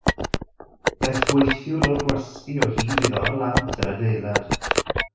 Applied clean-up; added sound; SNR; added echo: none; Telephone; -1 dB; reverberation time 0.6 s.